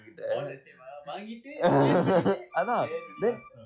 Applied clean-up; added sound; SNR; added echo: classical method log-MMSE.